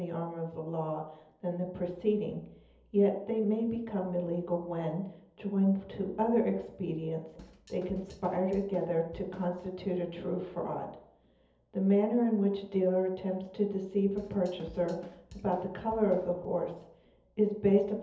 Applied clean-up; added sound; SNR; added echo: none; Drum kit; 19 dB; reverberation time 0.7 s.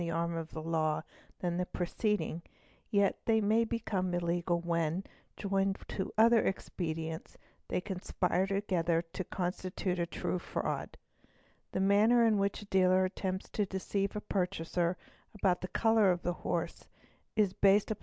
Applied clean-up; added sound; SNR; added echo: none; none; none; none.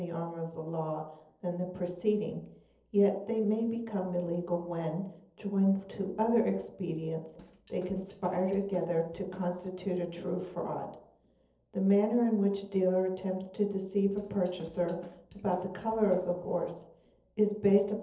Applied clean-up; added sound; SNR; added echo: neural separator model SepFormer DNS4.